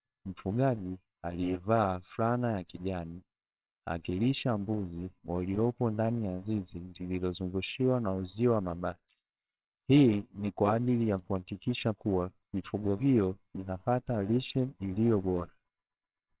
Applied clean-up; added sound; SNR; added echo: neural separator model SepFormer WHAMR!.